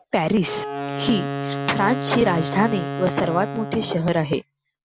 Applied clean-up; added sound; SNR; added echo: none; Wind instrument, woodwind instrument; 6 dB; none.